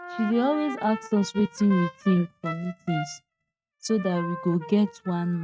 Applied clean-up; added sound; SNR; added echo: neural mask model RNNoise.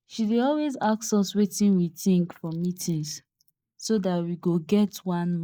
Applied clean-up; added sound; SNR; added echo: neural mask model Resemble Enhance denoiser.